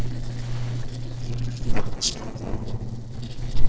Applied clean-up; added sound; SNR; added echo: neural separator model SepFormer DNS4.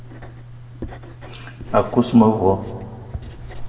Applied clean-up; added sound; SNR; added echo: none; Writing; 12 dB; reverberation time 1.2 s.